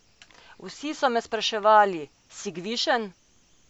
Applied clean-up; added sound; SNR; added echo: none; none; none; none.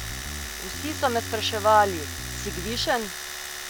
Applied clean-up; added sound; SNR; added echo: none; Domestic sounds, home sounds + Bass guitar; 7 dB; none.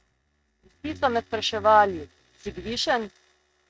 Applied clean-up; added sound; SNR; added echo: neural mask model RNNoise.